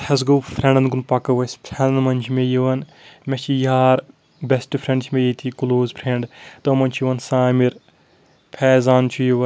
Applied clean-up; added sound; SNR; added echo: none; none; none; none.